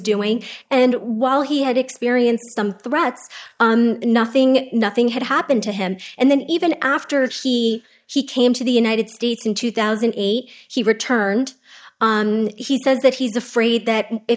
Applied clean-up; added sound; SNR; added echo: neural mask model DeepFilterNet 3.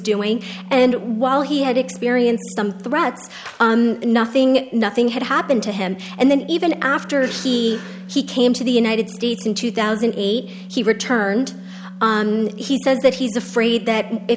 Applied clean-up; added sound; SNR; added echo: none; Organ; 16 dB; none.